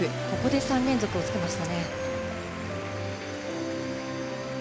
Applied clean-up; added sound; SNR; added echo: none; none; none; none.